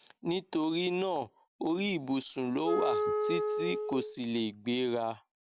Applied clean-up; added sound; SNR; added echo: none; Wind instrument, woodwind instrument; 1 dB; none.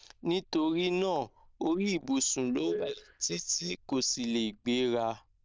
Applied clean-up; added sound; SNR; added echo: neural diffusion model UNIVERSE++.